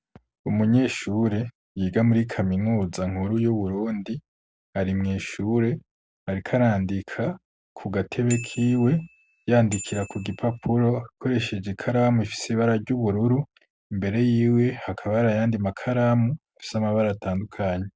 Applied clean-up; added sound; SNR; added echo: none; Bicycle bell; 17 dB; none.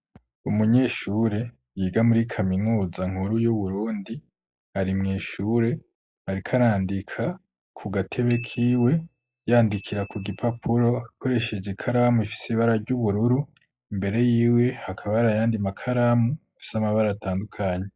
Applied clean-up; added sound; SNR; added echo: classical method log-MMSE.